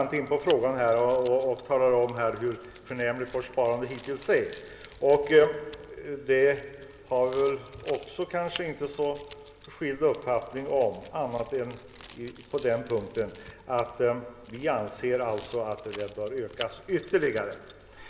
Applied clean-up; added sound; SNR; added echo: none; Keys jangling; 16 dB; reverberation time 1.0 s.